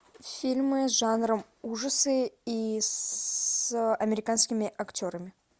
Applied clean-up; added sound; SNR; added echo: none; none; none; none.